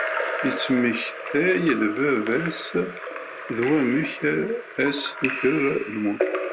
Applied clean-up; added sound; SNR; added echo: none; Drip / Trickle, dribble / Splash, splatter; 7 dB; none.